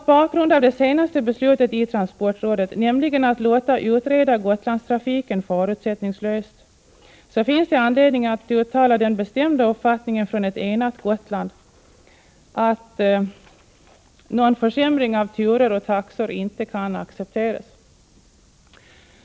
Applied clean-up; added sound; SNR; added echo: none; none; none; none.